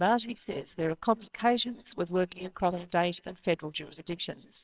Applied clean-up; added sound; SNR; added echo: neural separator model SepFormer WHAMR!.